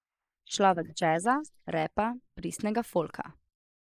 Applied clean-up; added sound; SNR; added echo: neural mask model Resemble Enhance denoiser.